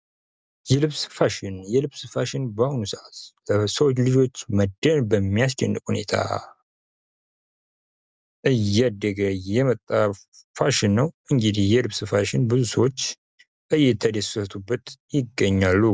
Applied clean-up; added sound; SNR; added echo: none; none; none; none.